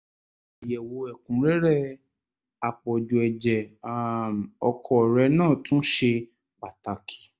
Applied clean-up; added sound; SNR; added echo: none; none; none; none.